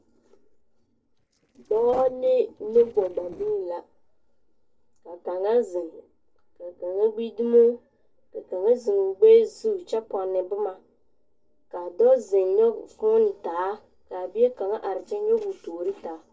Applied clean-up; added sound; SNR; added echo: neural separator model SepFormer DNS4.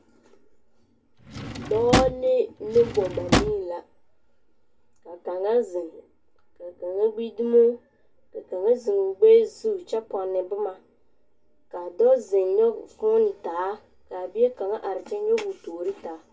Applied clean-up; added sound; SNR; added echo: none; Drawer open or close; 2 dB; reverberation time 0.1 s.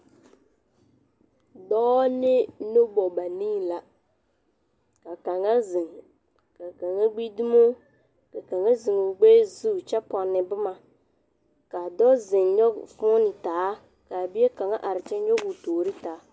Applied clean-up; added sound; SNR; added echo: none; none; none; none.